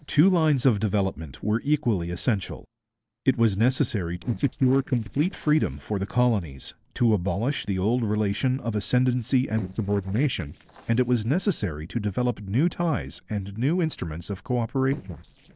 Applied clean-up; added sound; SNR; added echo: neural separator model SepFormer DNS4.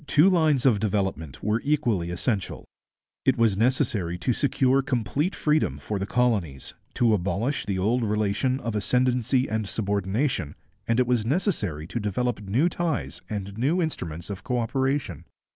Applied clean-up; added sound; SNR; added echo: none; none; none; none.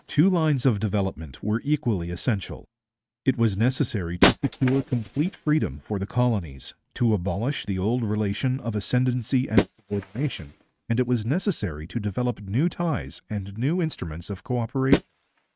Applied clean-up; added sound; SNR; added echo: neural mask model RNNoise.